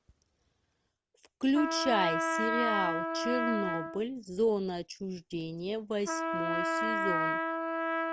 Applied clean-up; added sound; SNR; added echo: none; Trumpet; 0 dB; none.